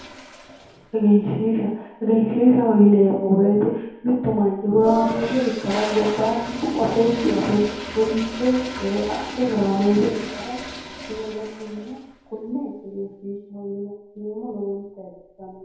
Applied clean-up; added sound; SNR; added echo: none; Toilet flush; 14 dB; reverberation time 2.0 s.